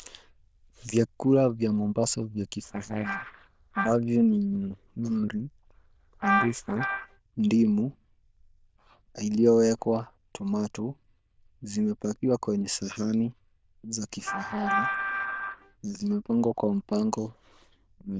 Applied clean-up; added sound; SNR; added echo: neural diffusion model UNIVERSE++.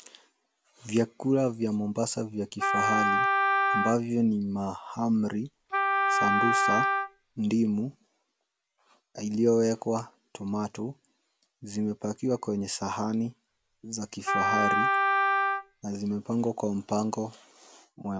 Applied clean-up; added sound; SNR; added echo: none; Wind instrument, woodwind instrument; -3 dB; none.